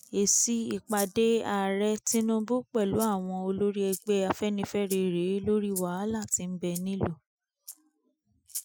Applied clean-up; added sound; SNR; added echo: classical method Wiener filter.